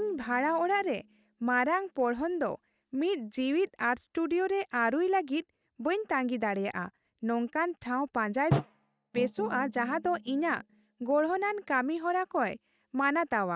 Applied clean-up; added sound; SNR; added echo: neural mask model RNNoise.